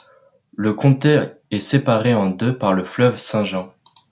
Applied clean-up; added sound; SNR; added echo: none; none; none; none.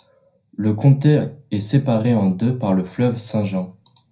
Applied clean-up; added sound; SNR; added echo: none; none; none; reverberation time 0.4 s.